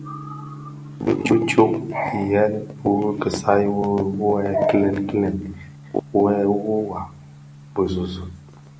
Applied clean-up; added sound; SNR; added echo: none; Gong; 17 dB; none.